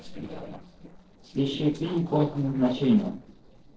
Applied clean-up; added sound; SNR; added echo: neural separator model SepFormer DNS4.